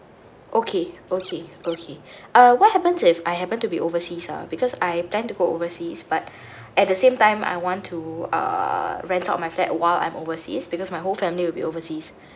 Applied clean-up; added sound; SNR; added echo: none; Scratching (performance technique); 18 dB; none.